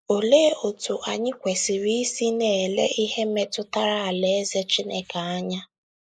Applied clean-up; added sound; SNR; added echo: neural mask model Resemble Enhance denoiser.